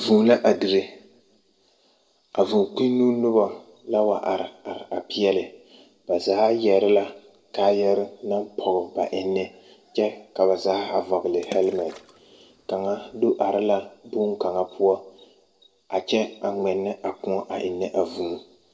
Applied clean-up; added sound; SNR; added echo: none; Water / Splash, splatter; 17 dB; reverberation time 0.6 s.